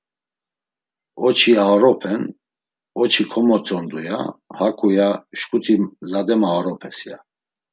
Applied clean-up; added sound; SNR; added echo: none; none; none; none.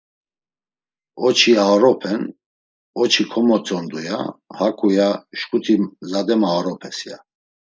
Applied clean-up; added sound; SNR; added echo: neural mask model Resemble Enhance denoiser.